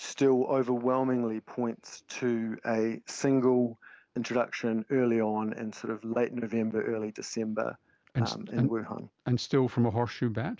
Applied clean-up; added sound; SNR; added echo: none; none; none; none.